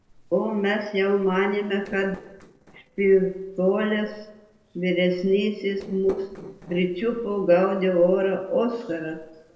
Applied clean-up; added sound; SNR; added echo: neural separator model SepFormer DNS4.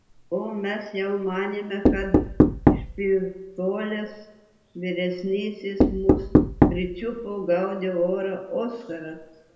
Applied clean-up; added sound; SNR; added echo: none; Knock; -3 dB; reverberation time 0.7 s.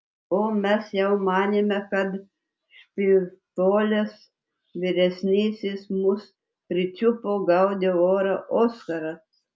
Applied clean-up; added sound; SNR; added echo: none; none; none; none.